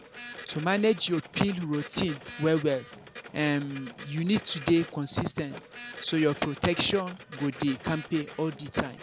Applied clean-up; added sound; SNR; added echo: none; Printer; 15 dB; none.